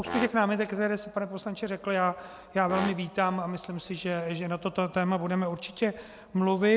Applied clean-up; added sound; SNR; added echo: none; Brass instrument; 10 dB; none.